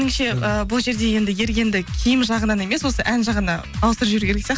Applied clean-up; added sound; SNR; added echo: none; none; none; none.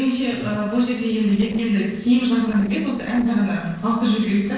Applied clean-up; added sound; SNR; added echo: neural separator model SepFormer DNS4.